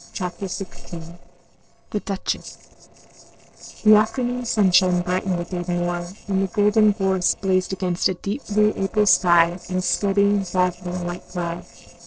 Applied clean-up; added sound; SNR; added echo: neural separator model SepFormer DNS4.